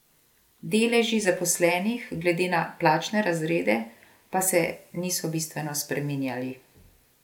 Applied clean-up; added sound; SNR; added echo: none; none; none; none.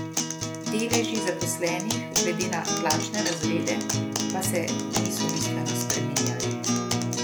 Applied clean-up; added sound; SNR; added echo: none; Acoustic guitar; -4 dB; none.